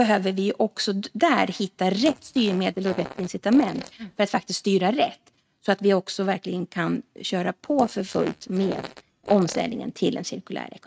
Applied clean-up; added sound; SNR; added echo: neural mask model RNNoise.